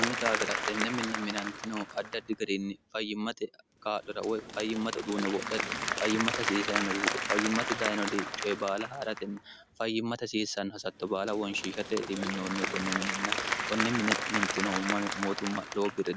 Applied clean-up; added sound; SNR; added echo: none; Applause / Crowd; 2 dB; none.